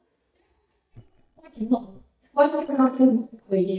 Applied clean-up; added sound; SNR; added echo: neural mask model DeepFilterNet 3.